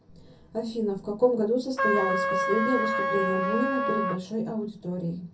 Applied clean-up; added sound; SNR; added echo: none; Trumpet; -1 dB; reverberation time 0.3 s.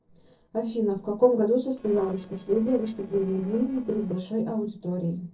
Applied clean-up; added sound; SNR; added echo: neural separator model SepFormer DNS4.